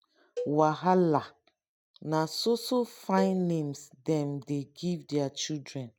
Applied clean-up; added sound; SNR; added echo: neural mask model RNNoise.